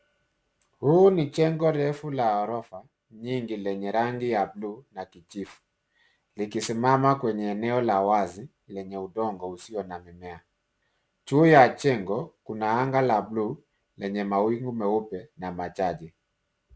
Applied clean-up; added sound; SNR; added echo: none; none; none; none.